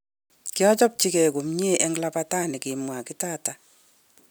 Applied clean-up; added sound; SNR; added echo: none; none; none; none.